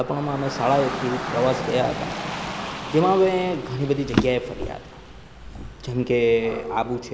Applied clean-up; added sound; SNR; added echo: none; Rain / Dog + Drawer open or close; 7 dB; none.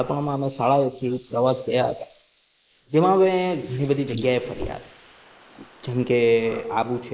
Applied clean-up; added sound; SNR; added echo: neural mask model Resemble Enhance denoiser.